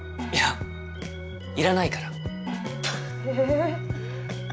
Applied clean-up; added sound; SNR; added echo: none; Gong; 15 dB; none.